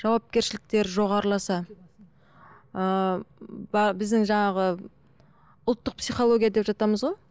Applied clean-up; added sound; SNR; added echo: none; none; none; none.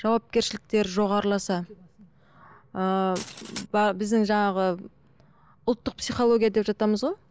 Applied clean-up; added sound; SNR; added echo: none; Glass; 16 dB; none.